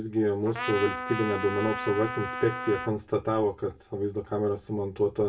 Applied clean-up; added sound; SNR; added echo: none; Trumpet; 6 dB; reverberation time 0.2 s.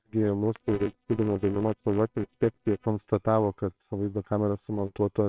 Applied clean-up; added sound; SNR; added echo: neural separator model SepFormer WHAMR!.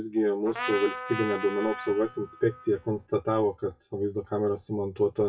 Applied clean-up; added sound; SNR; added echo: classical method WPE with log-MMSE.